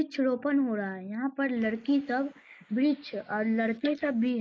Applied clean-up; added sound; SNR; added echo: neural mask model Resemble Enhance denoiser.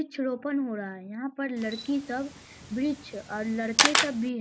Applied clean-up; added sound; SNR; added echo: none; Camera; -1 dB; none.